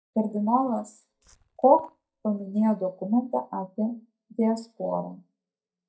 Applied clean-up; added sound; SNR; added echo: neural mask model DeepFilterNet 3.